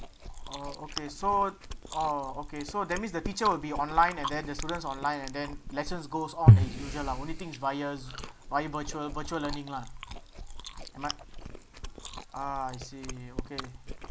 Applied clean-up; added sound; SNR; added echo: none; Chewing, mastication; -2 dB; none.